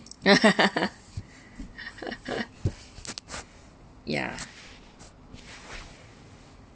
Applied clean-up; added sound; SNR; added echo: none; none; none; none.